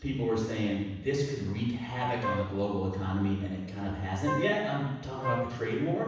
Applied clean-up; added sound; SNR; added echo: none; Wind instrument, woodwind instrument; 6 dB; reverberation time 1.1 s.